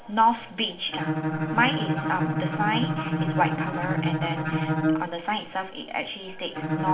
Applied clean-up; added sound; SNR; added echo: none; Bowed string instrument; 0 dB; reverberation time 0.8 s.